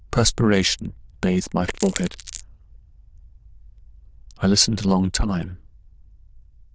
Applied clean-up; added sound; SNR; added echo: neural diffusion model UNIVERSE++.